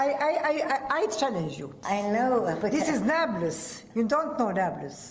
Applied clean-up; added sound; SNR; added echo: none; none; none; none.